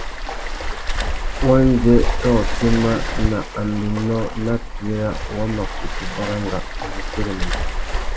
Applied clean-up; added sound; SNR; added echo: none; Waves, surf; 1 dB; none.